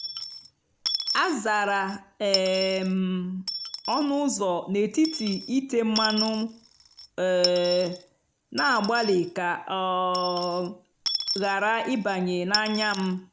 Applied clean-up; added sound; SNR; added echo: none; Coin (dropping) / Dishes, pots, and pans; 8 dB; none.